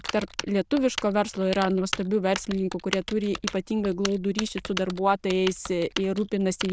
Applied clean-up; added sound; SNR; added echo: neural diffusion model UNIVERSE++.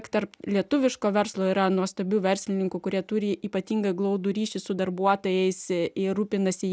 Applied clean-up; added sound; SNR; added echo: none; none; none; none.